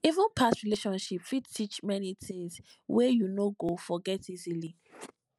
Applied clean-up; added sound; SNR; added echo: none; none; none; none.